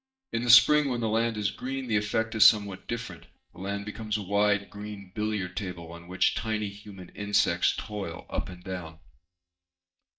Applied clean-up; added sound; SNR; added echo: neural mask model DeepFilterNet 3.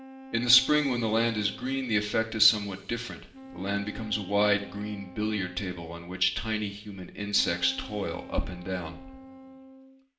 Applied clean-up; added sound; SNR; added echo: none; Wind instrument, woodwind instrument; 17 dB; reverberation time 1.7 s.